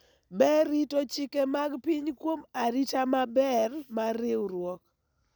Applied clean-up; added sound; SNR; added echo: none; none; none; none.